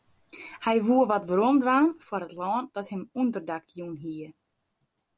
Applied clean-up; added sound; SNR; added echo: none; none; none; none.